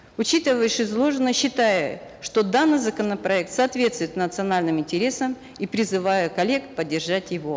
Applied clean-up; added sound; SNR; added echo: none; none; none; none.